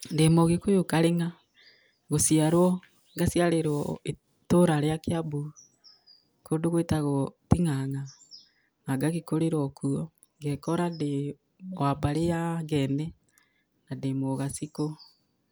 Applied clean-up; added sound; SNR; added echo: none; none; none; none.